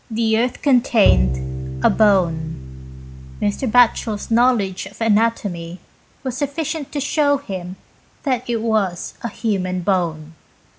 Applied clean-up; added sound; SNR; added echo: none; Bowed string instrument; 4 dB; none.